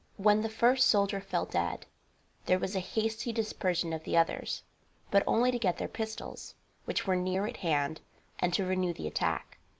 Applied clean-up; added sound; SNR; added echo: none; none; none; none.